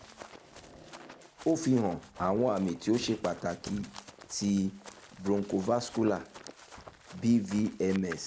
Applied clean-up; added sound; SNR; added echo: none; Run; 18 dB; none.